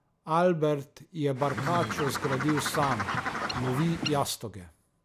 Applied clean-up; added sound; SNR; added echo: none; Bird; 3 dB; none.